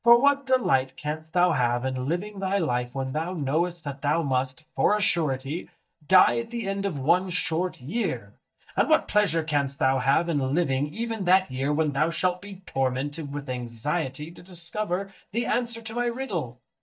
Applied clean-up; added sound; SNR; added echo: neural mask model DeepFilterNet 3.